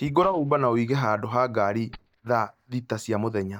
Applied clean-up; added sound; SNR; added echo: neural mask model DeepFilterNet 3.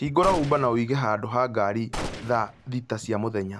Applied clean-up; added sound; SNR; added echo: none; Gunshot, gunfire; 12 dB; none.